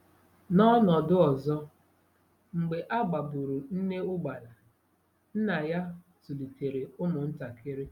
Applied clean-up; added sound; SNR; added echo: none; none; none; none.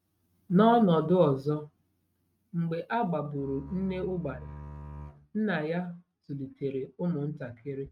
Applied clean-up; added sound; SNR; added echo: neural mask model RNNoise.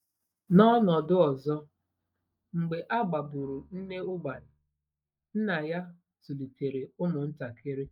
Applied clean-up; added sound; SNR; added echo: neural mask model DeepFilterNet 3.